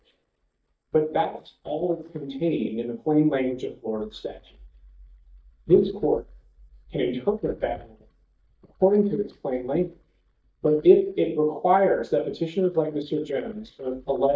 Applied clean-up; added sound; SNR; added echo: neural mask model DeepFilterNet 3.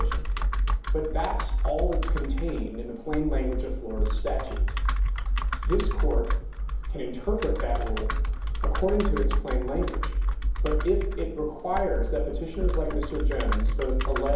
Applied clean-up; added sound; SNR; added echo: none; Computer keyboard; -5 dB; reverberation time 2.8 s.